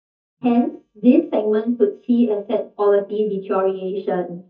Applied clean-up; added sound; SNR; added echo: neural mask model DeepFilterNet 3.